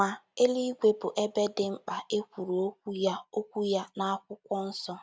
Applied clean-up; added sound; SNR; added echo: none; none; none; none.